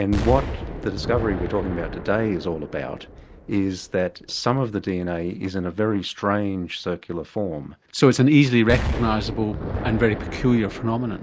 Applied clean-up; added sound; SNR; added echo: none; Explosion; 9 dB; none.